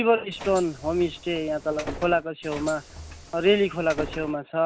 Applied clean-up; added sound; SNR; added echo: none; Bus; 14 dB; none.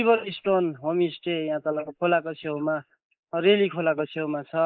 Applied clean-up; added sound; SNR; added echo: neural mask model Resemble Enhance denoiser.